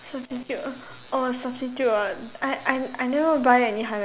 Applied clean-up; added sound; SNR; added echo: none; none; none; none.